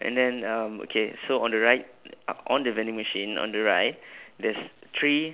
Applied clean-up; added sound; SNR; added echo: none; none; none; none.